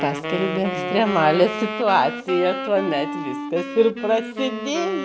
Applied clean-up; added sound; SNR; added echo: none; Wind instrument, woodwind instrument; 7 dB; none.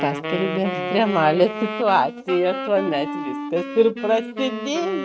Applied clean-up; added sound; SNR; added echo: neural mask model RNNoise.